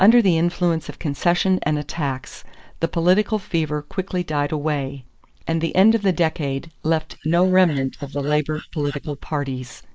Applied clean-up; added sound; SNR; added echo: neural mask model Resemble Enhance denoiser.